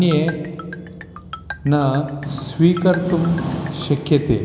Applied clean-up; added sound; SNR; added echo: none; Marimba, xylophone; 17 dB; none.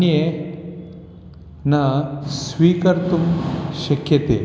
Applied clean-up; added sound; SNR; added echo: none; none; none; none.